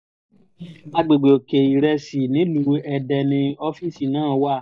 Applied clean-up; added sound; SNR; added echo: neural mask model DeepFilterNet 3.